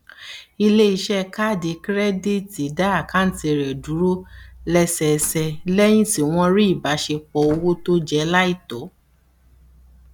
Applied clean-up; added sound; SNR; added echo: none; Slam; 20 dB; none.